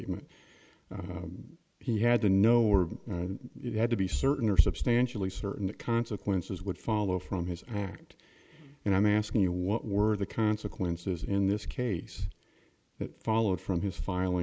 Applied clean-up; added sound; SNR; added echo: none; Marimba, xylophone / Wood; 7 dB; none.